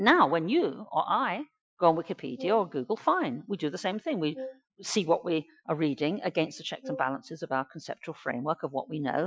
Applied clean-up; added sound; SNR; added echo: classical method Wiener filter.